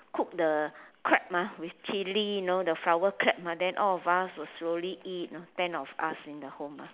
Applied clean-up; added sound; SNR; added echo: none; none; none; none.